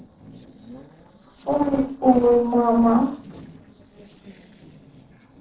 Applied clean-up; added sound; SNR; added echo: neural separator model SepFormer DNS4.